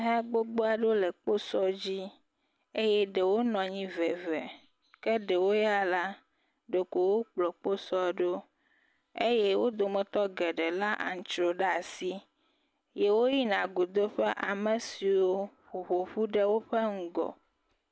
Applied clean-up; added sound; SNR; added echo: none; none; none; none.